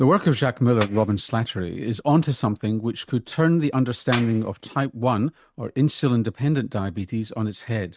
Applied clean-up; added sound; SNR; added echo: neural mask model RNNoise.